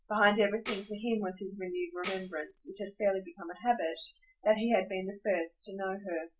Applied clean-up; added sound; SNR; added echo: none; Tambourine; -2 dB; none.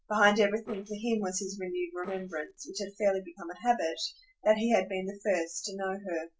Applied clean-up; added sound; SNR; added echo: neural separator model SepFormer DNS4.